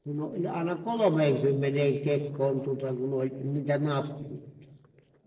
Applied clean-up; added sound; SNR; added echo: neural separator model SepFormer DNS4.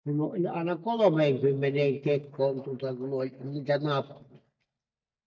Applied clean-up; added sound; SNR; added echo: neural mask model DeepFilterNet 3.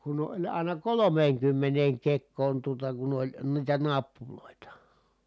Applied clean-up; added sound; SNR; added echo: none; none; none; none.